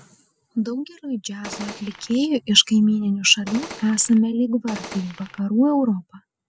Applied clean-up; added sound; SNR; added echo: none; Gunshot, gunfire; 15 dB; none.